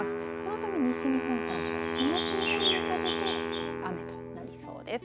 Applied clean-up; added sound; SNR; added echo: none; Chirp, tweet + Wind instrument, woodwind instrument; -2 dB; none.